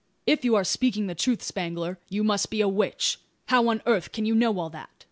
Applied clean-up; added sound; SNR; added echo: none; none; none; none.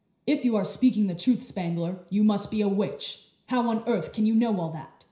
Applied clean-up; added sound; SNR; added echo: none; none; none; reverberation time 0.5 s.